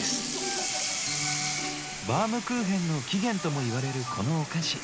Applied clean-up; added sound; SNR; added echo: none; Sink (filling or washing) / Water tap, faucet; 4 dB; none.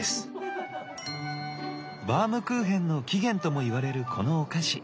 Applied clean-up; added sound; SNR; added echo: none; none; none; none.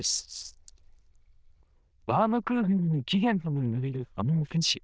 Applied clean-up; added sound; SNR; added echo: neural diffusion model UNIVERSE++.